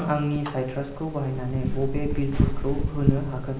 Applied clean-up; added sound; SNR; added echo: none; Fire; 0 dB; reverberation time 0.5 s.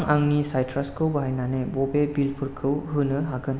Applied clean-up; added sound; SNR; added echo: none; none; none; none.